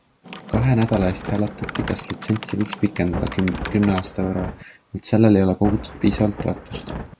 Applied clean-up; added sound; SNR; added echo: none; Thunder + Typing; 9 dB; none.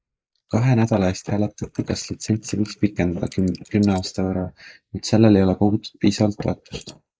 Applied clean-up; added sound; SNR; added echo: neural mask model Resemble Enhance denoiser.